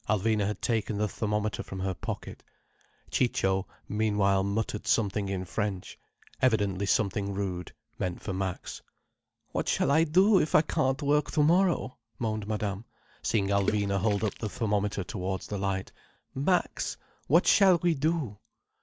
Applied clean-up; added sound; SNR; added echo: none; Water / Splash, splatter; 13 dB; none.